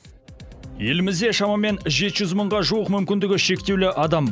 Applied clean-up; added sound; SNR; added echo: none; none; none; none.